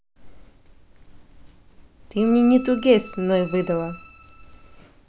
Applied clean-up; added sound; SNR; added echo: none; Bowed string instrument; 18 dB; none.